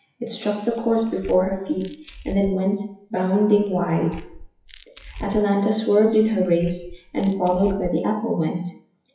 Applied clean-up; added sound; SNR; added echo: classical method WPE with log-MMSE.